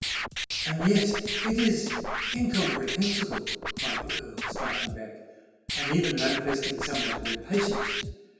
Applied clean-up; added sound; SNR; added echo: none; Scratching (performance technique); 2 dB; reverberation time 1.2 s.